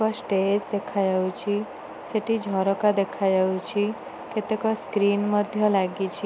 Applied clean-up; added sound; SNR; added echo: none; none; none; none.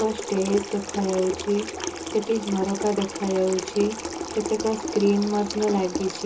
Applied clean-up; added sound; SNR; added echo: none; Sink (filling or washing) / Water tap, faucet; 8 dB; reverberation time 0.2 s.